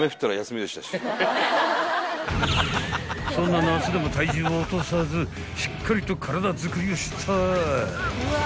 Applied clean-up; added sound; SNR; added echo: none; none; none; none.